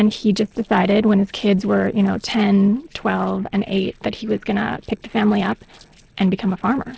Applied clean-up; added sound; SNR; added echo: neural separator model SepFormer DNS4.